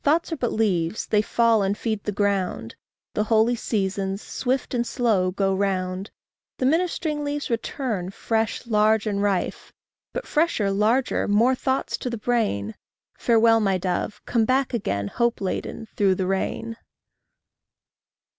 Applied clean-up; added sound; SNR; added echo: none; none; none; none.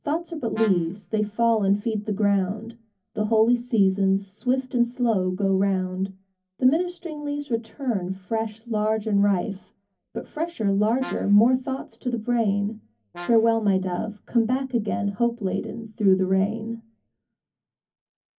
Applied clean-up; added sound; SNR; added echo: none; Brass instrument; 19 dB; reverberation time 0.3 s.